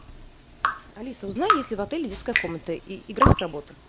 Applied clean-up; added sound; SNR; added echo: none; Drip; 1 dB; none.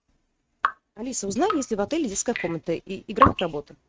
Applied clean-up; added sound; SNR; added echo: neural mask model RNNoise.